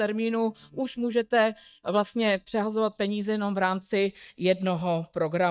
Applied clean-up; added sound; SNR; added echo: neural mask model DeepFilterNet 3.